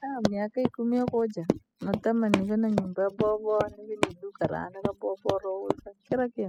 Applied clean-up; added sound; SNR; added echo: classical method spectral subtraction.